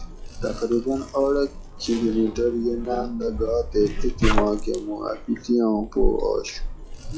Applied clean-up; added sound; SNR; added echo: classical method log-MMSE.